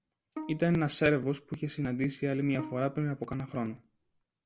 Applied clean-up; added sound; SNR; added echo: none; Bowed string instrument; 16 dB; none.